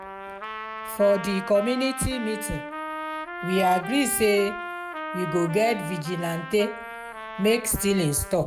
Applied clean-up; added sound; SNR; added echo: none; Trumpet; 9 dB; none.